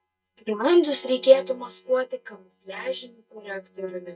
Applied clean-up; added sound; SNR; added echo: neural mask model DeepFilterNet 3.